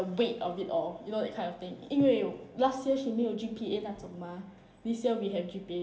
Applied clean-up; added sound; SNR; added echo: none; none; none; reverberation time 0.8 s.